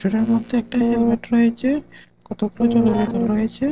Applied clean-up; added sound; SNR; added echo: neural separator model SepFormer DNS4.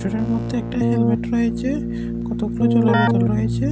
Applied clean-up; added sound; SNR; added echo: none; Keyboard (musical); -4 dB; none.